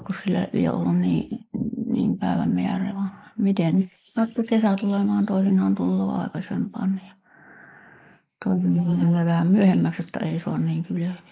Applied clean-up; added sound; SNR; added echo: neural mask model Resemble Enhance denoiser.